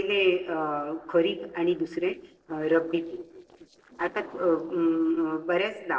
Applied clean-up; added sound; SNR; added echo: neural separator model SepFormer DNS4.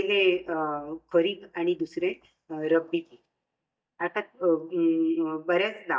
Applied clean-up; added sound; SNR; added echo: neural mask model DeepFilterNet 3.